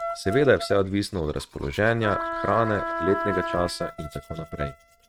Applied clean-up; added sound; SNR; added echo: neural mask model RNNoise.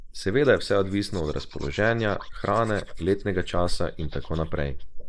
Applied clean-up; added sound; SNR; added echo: neural mask model Resemble Enhance denoiser.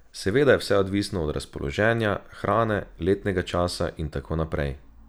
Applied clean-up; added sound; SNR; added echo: none; none; none; none.